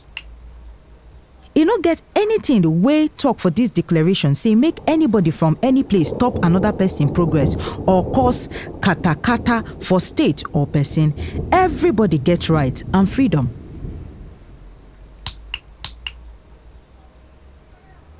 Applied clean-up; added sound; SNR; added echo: none; Thunder; 12 dB; none.